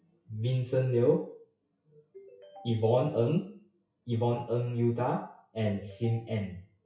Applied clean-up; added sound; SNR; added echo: classical method WPE with log-MMSE.